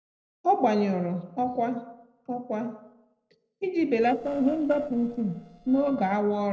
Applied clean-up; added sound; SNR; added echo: neural separator model SepFormer DNS4.